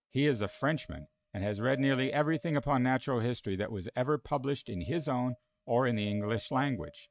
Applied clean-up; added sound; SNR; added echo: neural mask model RNNoise.